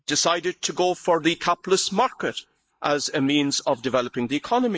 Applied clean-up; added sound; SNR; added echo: neural mask model Resemble Enhance denoiser.